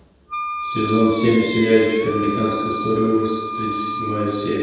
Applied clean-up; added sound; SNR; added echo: none; Wind instrument, woodwind instrument; 7 dB; reverberation time 1.2 s.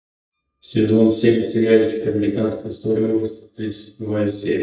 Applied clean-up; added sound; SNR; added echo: neural mask model DeepFilterNet 3.